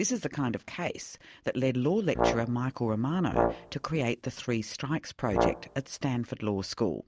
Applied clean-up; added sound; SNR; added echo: none; Brass instrument; 1 dB; none.